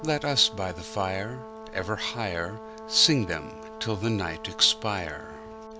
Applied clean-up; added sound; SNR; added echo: none; Brass instrument; 13 dB; none.